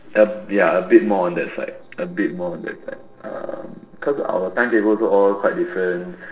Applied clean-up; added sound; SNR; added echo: neural separator model SepFormer DNS4.